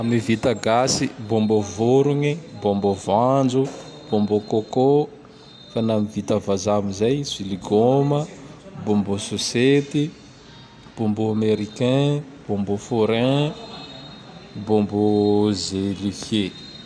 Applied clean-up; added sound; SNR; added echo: none; none; none; none.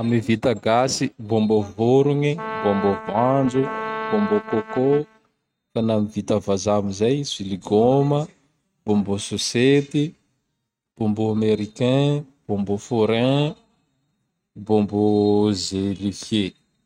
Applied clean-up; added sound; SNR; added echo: neural mask model RNNoise.